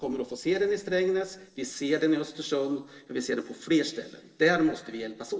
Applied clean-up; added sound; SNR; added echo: neural separator model SepFormer DNS4.